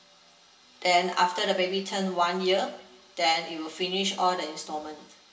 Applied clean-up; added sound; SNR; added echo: none; none; none; reverberation time 0.7 s.